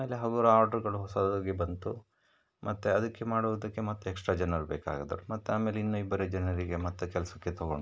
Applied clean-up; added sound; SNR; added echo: none; none; none; none.